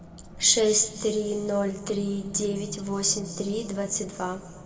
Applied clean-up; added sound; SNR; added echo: none; Race car, auto racing; 15 dB; reverberation time 1.8 s.